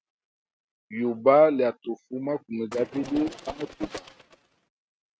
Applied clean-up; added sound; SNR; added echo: neural mask model RNNoise.